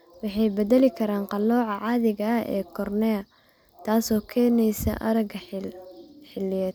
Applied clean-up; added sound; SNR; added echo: none; none; none; none.